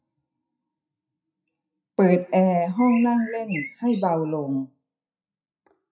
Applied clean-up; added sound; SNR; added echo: classical method WPE with log-MMSE.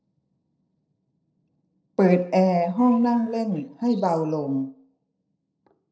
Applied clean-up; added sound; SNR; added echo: neural separator model SepFormer DNS4.